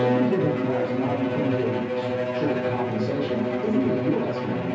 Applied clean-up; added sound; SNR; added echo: none; Bowed string instrument; -2 dB; reverberation time 0.6 s.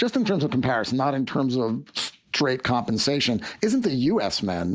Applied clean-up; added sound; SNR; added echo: none; none; none; none.